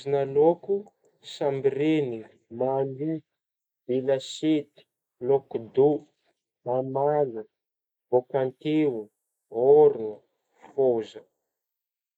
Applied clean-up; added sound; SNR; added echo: neural mask model Resemble Enhance denoiser.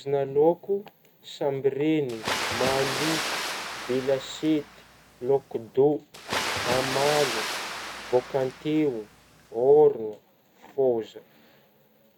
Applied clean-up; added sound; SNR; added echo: none; Water; 8 dB; none.